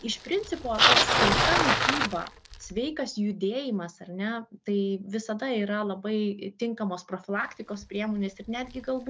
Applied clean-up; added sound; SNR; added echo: none; Bicycle; -1 dB; none.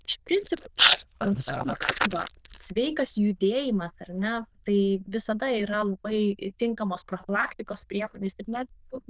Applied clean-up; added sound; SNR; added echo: neural diffusion model UNIVERSE++.